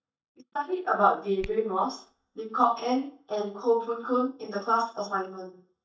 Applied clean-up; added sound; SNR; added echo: neural mask model DeepFilterNet 3.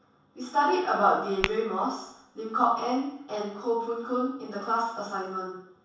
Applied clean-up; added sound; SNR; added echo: none; Tap / Glass; 9 dB; reverberation time 0.7 s.